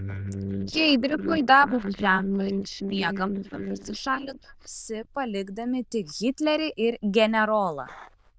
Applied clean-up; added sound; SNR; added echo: neural diffusion model UNIVERSE++.